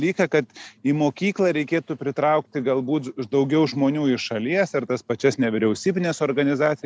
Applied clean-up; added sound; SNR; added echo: none; none; none; none.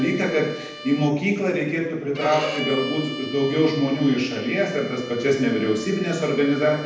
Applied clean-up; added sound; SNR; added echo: none; Bowed string instrument; 13 dB; reverberation time 0.9 s.